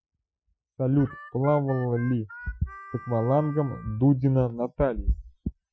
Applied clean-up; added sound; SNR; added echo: classical method Wiener filter.